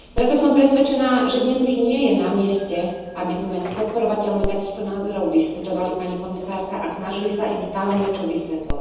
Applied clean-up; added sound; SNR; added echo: none; Telephone; 13 dB; reverberation time 1.1 s.